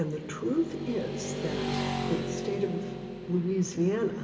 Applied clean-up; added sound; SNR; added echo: none; Motorcycle / Traffic noise, roadway noise; 4 dB; reverberation time 2.7 s.